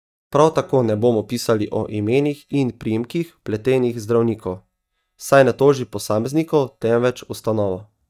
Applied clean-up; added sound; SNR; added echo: neural mask model DeepFilterNet 3.